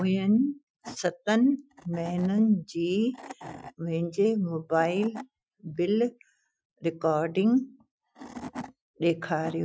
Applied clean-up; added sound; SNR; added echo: classical method Wiener filter.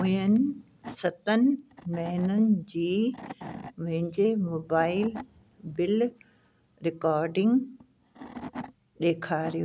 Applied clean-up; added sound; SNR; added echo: none; Wood / Tools; 18 dB; none.